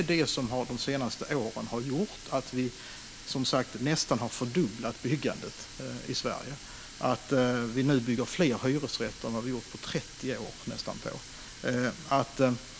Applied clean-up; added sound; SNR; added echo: none; Water tap, faucet; 15 dB; none.